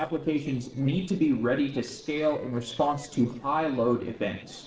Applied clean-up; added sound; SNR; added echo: neural separator model SepFormer DNS4.